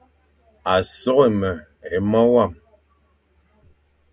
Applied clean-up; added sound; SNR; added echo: none; none; none; none.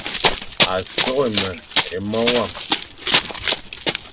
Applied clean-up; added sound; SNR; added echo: none; Run; -3 dB; none.